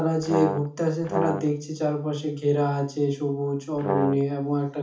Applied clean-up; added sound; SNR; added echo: none; Brass instrument; 4 dB; reverberation time 0.4 s.